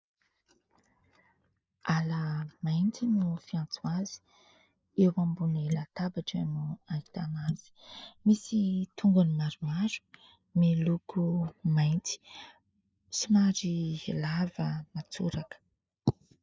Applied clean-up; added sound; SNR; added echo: neural mask model Resemble Enhance denoiser.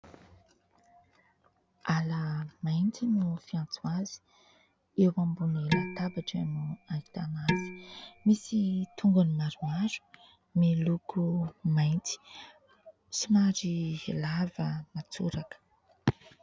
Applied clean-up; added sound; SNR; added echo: none; Dishes, pots, and pans; 6 dB; none.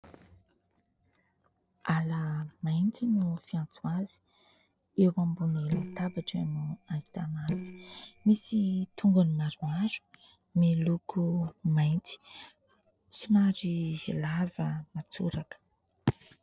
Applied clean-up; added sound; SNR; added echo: neural separator model SepFormer DNS4.